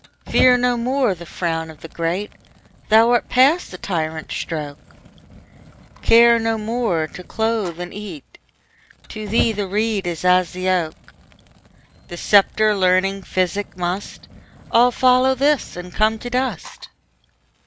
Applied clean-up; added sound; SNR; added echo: none; Fire; 17 dB; none.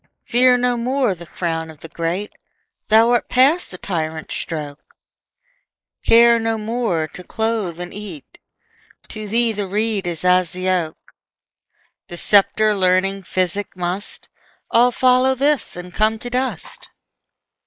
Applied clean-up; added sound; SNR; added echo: neural mask model Resemble Enhance denoiser.